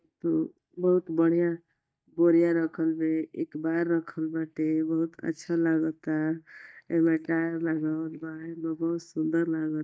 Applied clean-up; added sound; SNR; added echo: neural mask model DeepFilterNet 3.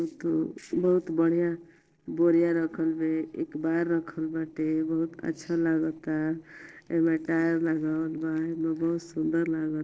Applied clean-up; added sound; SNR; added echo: neural separator model SepFormer DNS4.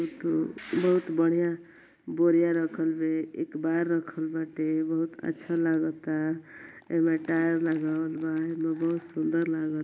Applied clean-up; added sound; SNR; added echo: none; none; none; none.